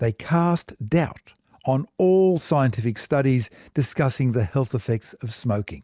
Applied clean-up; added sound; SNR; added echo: none; none; none; none.